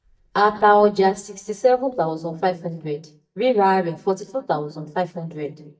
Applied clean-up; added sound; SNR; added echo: neural mask model DeepFilterNet 3.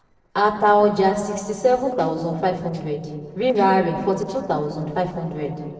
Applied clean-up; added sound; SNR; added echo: neural separator model SepFormer DNS4.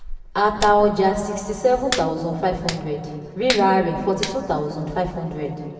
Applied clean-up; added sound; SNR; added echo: none; Hands; 12 dB; reverberation time 2.2 s.